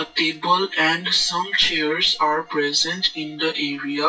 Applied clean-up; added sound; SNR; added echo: classical method WPE with log-MMSE.